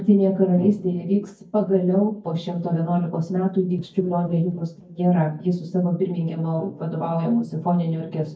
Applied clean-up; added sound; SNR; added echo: neural mask model DeepFilterNet 3.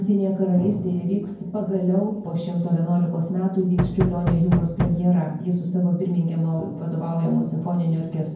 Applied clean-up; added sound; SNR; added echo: none; Knock; 2 dB; reverberation time 0.9 s.